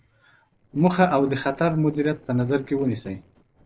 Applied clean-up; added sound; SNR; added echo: neural separator model SepFormer DNS4.